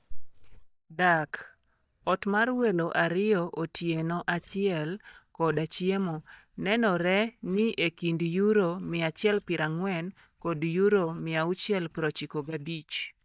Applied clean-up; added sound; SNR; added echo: neural mask model DeepFilterNet 3.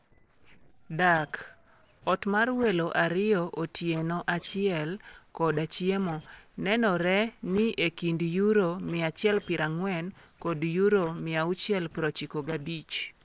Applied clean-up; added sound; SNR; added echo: neural separator model SepFormer DNS4.